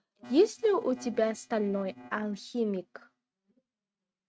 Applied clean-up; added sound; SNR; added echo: neural mask model RNNoise.